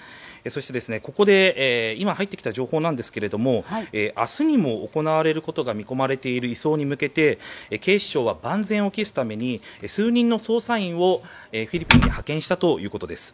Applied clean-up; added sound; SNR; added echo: none; Typing; -5 dB; none.